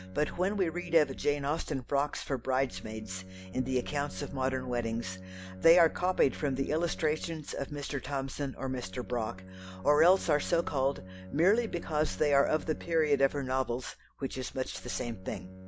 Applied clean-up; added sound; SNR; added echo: none; Bowed string instrument; 16 dB; none.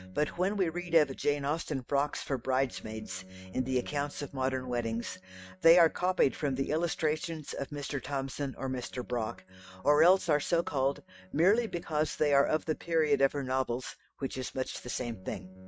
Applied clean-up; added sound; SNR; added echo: neural mask model RNNoise.